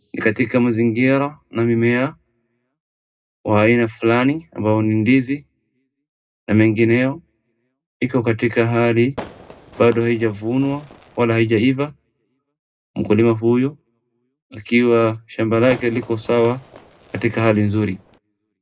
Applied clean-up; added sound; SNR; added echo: none; Fireworks; 19 dB; reverberation time 0.2 s.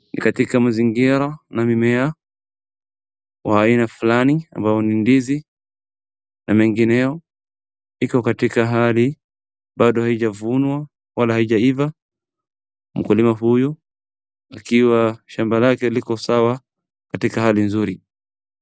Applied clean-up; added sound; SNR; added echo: none; none; none; none.